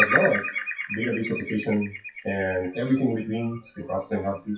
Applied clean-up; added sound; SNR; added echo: classical method WPE with log-MMSE.